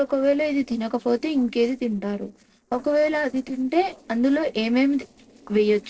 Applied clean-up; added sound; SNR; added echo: neural separator model SepFormer DNS4.